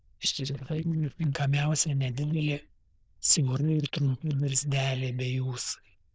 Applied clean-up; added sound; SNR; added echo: neural diffusion model UNIVERSE++.